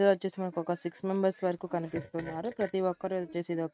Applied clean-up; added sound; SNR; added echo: neural mask model RNNoise.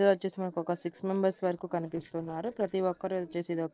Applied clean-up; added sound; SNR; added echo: neural separator model SepFormer DNS4.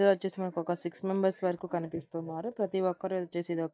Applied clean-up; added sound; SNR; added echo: neural mask model DeepFilterNet 3.